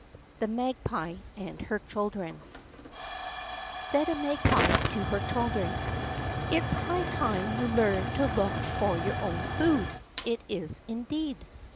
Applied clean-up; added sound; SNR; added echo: none; Tick / Hiss / Explosion / Fire; 2 dB; none.